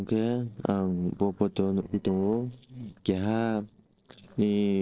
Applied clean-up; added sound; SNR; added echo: neural separator model SepFormer DNS4.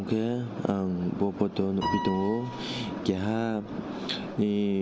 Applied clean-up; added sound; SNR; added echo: none; Piano; 12 dB; none.